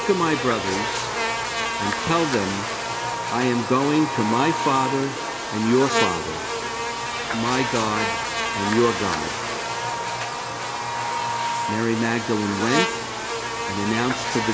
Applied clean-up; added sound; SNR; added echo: none; Buzz; 1 dB; none.